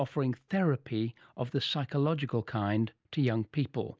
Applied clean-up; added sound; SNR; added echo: none; none; none; none.